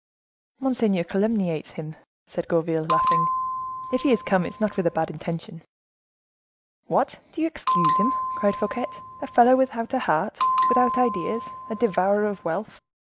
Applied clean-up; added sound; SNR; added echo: none; Bell; 2 dB; none.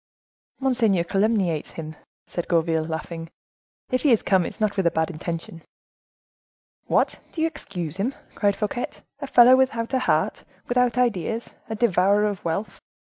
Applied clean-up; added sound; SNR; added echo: none; none; none; none.